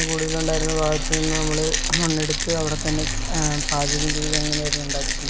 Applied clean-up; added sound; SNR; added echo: none; Rattle; -2 dB; none.